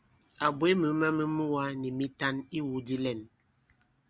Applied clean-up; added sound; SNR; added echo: none; none; none; none.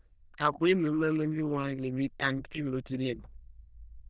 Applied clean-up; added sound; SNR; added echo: neural diffusion model UNIVERSE++.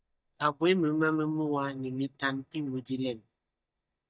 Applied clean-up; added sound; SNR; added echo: neural mask model DeepFilterNet 3.